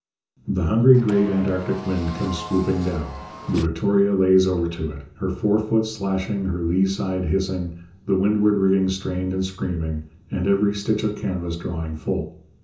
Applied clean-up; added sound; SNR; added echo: none; Car; 14 dB; reverberation time 0.6 s.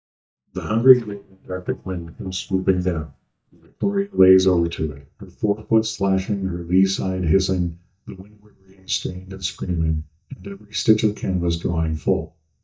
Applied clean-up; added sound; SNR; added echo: neural mask model DeepFilterNet 3.